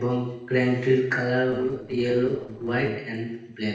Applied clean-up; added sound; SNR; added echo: neural separator model SepFormer DNS4.